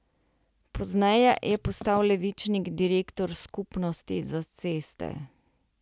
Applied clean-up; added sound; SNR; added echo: none; Writing; 18 dB; none.